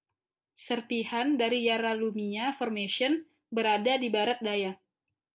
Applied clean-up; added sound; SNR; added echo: none; none; none; none.